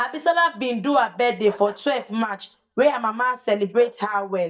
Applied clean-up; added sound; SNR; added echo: neural mask model DeepFilterNet 3.